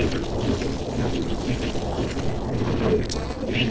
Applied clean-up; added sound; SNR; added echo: neural separator model SepFormer DNS4.